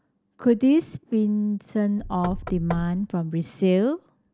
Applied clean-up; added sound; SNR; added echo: none; Knock / Wood; 12 dB; none.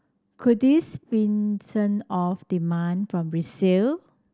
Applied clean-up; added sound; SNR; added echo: none; none; none; none.